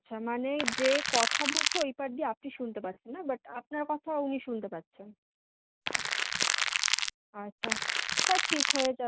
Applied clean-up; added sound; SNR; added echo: none; Crackle; -5 dB; none.